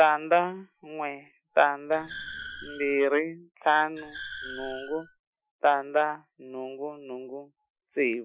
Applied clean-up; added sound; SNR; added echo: classical method Wiener filter.